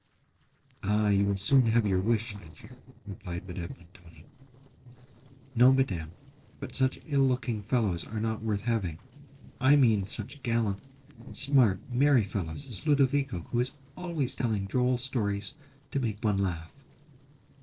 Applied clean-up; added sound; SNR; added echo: neural separator model SepFormer DNS4.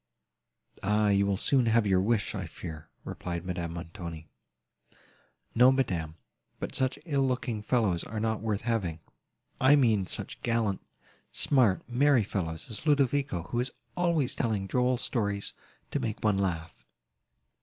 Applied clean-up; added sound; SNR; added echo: none; none; none; none.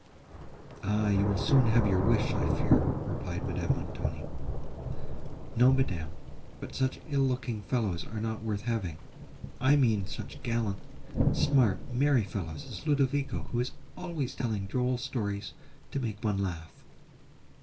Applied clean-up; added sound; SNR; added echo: none; Thunder / Rain; 3 dB; reverberation time 0.2 s.